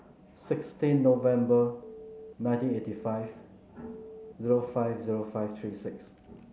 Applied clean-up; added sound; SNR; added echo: none; Telephone; 18 dB; none.